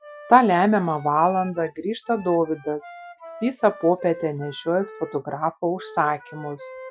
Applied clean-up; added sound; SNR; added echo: classical method Wiener filter.